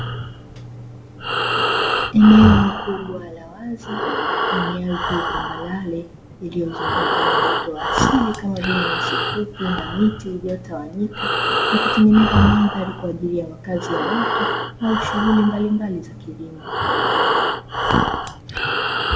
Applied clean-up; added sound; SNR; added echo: none; Breathing; 1 dB; reverberation time 0.8 s.